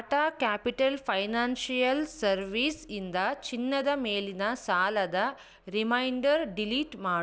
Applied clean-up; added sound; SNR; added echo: none; none; none; none.